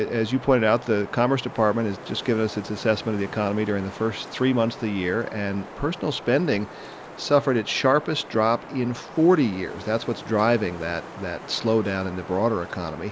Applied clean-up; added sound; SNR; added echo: none; Wind; 15 dB; none.